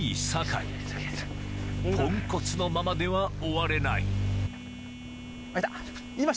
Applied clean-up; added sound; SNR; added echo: none; Telephone; 14 dB; none.